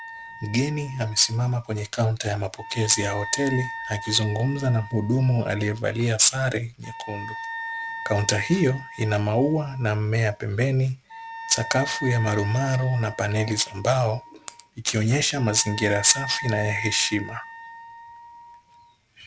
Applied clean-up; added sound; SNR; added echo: none; Wind instrument, woodwind instrument; 13 dB; none.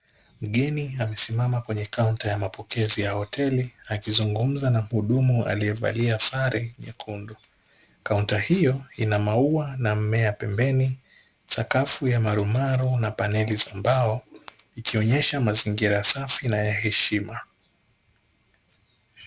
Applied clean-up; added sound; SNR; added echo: none; none; none; none.